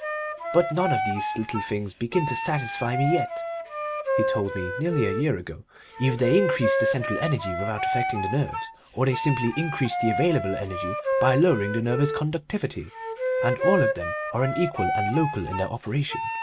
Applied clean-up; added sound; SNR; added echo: none; Wind instrument, woodwind instrument; 2 dB; none.